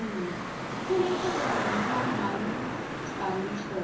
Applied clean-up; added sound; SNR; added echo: none; Traffic noise, roadway noise; 0 dB; reverberation time 0.7 s.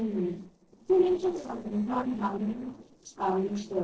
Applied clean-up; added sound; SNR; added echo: neural separator model SepFormer DNS4.